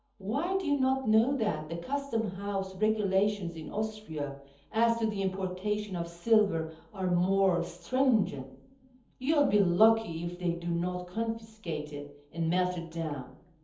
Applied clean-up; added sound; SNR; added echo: none; none; none; reverberation time 0.7 s.